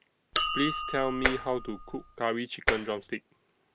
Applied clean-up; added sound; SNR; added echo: none; Chink, clink + Tap; -5 dB; none.